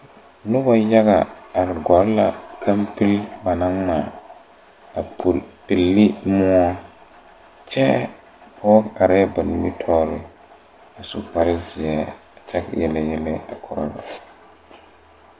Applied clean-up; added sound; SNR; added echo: none; none; none; none.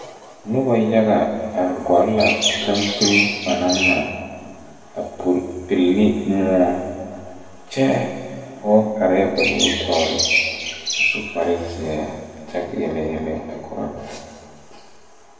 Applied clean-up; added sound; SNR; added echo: none; Chirp, tweet; 1 dB; reverberation time 1.9 s.